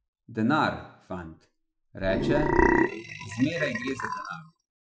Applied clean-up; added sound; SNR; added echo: classical method Wiener filter.